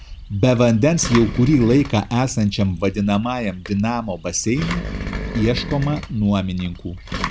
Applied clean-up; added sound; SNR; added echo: none; Engine; 10 dB; none.